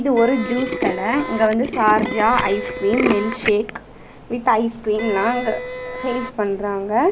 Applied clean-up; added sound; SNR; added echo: none; Tools + Wind instrument, woodwind instrument; 8 dB; none.